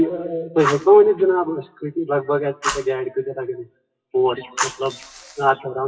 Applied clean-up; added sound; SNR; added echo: classical method WPE with log-MMSE.